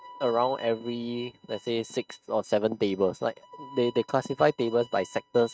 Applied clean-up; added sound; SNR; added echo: neural mask model RNNoise.